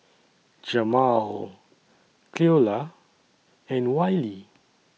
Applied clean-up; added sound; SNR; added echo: none; none; none; none.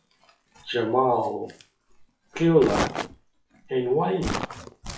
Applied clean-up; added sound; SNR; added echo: classical method WPE with log-MMSE.